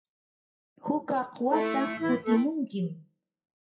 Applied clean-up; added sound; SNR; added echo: classical method WPE with log-MMSE.